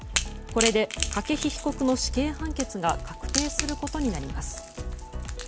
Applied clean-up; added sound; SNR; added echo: none; Crack / Crackle; 6 dB; none.